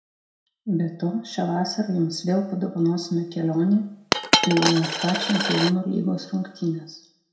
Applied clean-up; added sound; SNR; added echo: none; Coin (dropping); 3 dB; reverberation time 0.5 s.